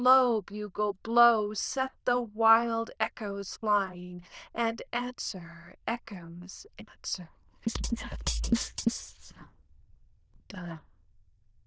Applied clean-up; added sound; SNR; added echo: neural diffusion model UNIVERSE++.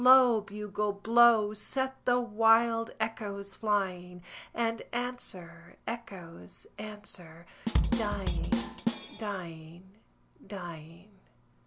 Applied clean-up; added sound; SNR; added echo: none; Drum kit; 0 dB; none.